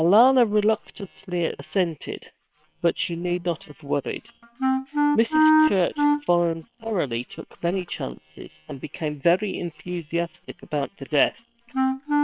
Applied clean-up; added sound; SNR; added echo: neural separator model SepFormer WHAM!.